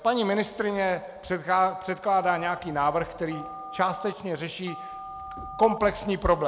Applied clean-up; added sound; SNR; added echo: none; Telephone; 14 dB; none.